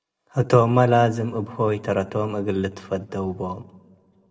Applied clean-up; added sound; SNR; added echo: none; none; none; reverberation time 0.4 s.